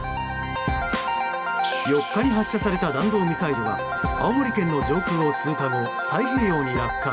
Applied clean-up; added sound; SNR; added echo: none; none; none; none.